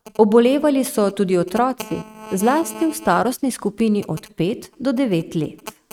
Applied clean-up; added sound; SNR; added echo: neural mask model RNNoise.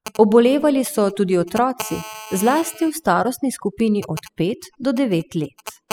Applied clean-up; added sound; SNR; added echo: classical method spectral subtraction.